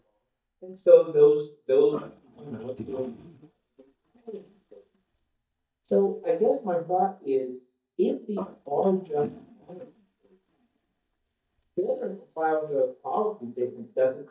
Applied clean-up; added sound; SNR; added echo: neural mask model DeepFilterNet 3.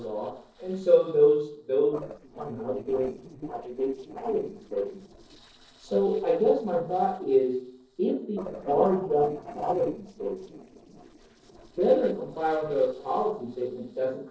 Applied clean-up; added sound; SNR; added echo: neural separator model SepFormer DNS4.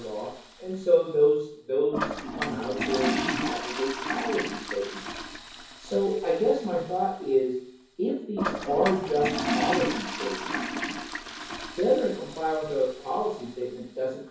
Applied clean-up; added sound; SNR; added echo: none; Toilet flush; 6 dB; reverberation time 0.6 s.